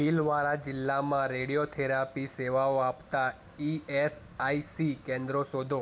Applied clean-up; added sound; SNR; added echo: none; none; none; none.